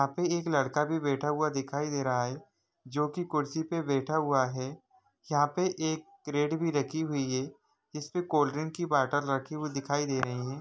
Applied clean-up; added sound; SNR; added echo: none; none; none; none.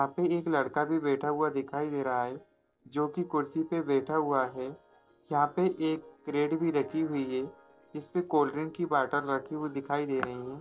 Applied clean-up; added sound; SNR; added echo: neural separator model SepFormer DNS4.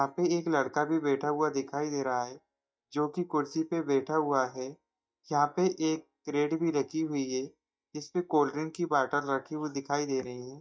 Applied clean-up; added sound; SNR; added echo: neural mask model DeepFilterNet 3.